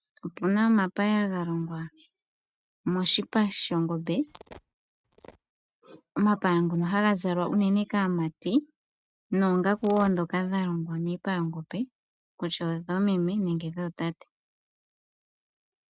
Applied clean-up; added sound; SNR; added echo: neural mask model RNNoise.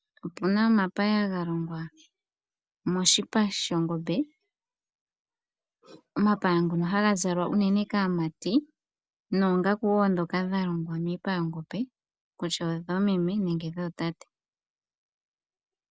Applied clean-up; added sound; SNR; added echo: none; none; none; none.